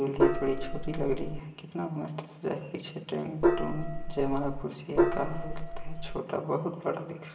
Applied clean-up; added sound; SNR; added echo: none; Gong; -5 dB; reverberation time 0.8 s.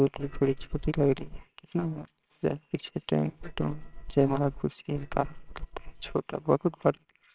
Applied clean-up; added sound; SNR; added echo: neural separator model SepFormer WHAMR!.